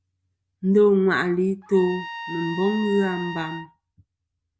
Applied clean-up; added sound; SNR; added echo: none; Trumpet; 12 dB; none.